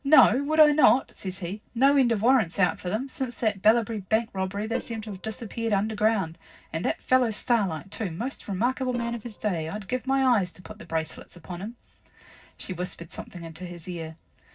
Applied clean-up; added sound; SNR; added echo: neural separator model SepFormer DNS4.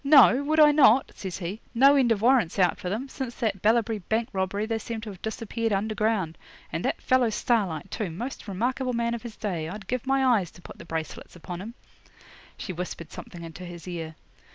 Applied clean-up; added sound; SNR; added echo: none; none; none; none.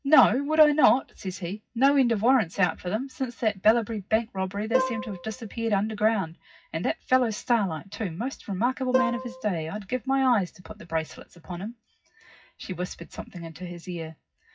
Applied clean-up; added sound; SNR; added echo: classical method WPE with log-MMSE.